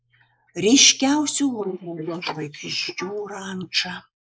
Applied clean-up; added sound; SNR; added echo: neural mask model Resemble Enhance denoiser.